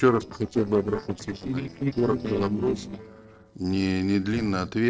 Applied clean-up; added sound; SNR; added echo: neural separator model SepFormer DNS4.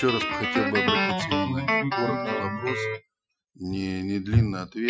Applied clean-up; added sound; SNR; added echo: classical method Wiener filter.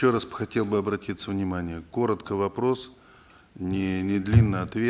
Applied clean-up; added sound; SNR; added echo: none; none; none; none.